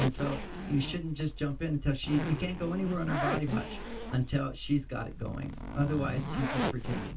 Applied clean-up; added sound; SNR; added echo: none; Zipper (clothing); 4 dB; reverberation time 0.2 s.